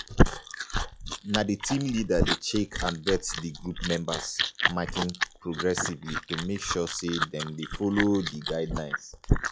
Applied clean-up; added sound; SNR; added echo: classical method log-MMSE.